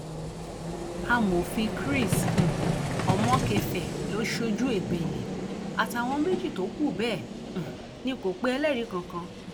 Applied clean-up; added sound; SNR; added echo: none; Vehicle; 1 dB; none.